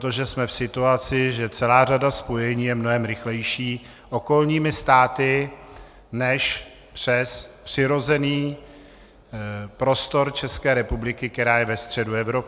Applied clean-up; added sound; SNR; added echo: none; none; none; none.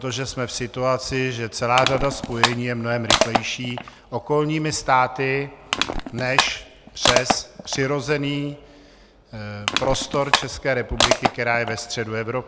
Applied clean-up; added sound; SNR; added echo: none; Crushing; 2 dB; none.